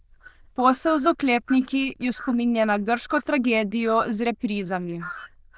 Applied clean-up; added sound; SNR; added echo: neural diffusion model UNIVERSE++.